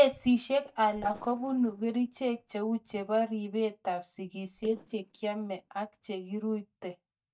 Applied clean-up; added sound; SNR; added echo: neural mask model DeepFilterNet 3.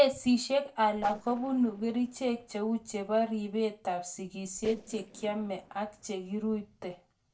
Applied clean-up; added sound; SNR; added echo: neural separator model SepFormer DNS4.